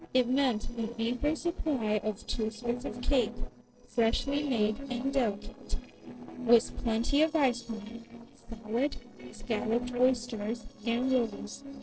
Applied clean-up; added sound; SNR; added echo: neural separator model SepFormer DNS4.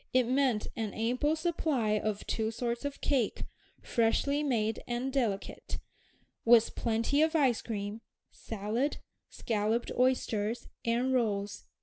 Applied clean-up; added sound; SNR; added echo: none; none; none; none.